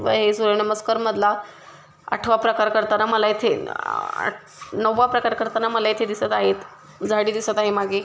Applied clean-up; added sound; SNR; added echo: none; none; none; none.